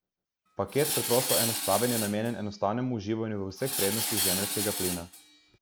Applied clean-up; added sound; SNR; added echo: none; Tools; 1 dB; none.